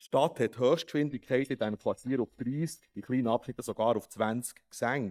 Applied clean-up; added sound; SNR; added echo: neural mask model DeepFilterNet 3.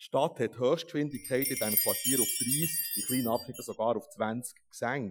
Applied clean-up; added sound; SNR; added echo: classical method Wiener filter.